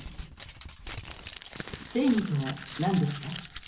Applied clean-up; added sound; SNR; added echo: none; Crumpling, crinkling; 11 dB; reverberation time 0.5 s.